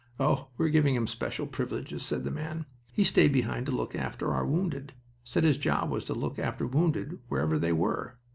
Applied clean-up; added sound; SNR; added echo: none; none; none; none.